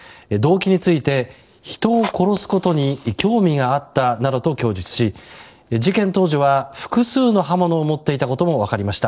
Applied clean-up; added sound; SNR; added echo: neural separator model SepFormer DNS4.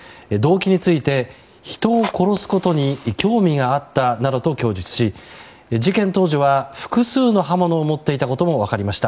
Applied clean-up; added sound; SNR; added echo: none; Fire; 17 dB; none.